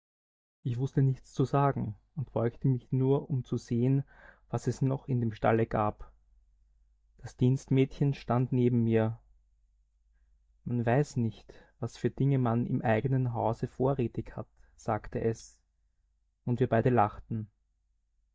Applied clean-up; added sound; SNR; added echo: neural mask model DeepFilterNet 3.